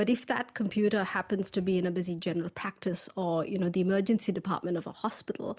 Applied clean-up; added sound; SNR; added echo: none; none; none; none.